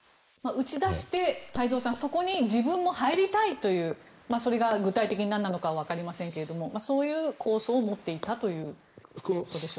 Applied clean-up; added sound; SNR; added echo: neural mask model Resemble Enhance denoiser.